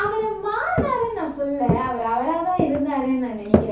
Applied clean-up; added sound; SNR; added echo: none; Walk, footsteps; 3 dB; reverberation time 0.6 s.